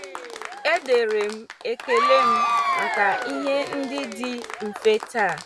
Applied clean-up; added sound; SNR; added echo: none; Applause / Crowd / Cheering; 2 dB; none.